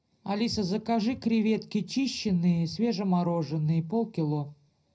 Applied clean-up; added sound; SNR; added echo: none; none; none; reverberation time 0.4 s.